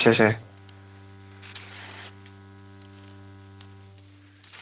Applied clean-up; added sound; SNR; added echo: none; Tearing + Bowed string instrument; 17 dB; none.